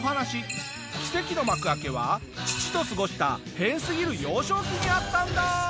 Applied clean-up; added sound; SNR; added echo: none; none; none; none.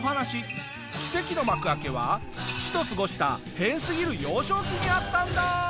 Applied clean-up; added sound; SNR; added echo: none; Gong; 15 dB; none.